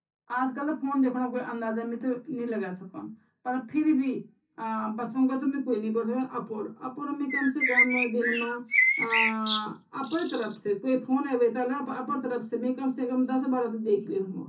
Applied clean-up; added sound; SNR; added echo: none; Bird; -1 dB; reverberation time 0.3 s.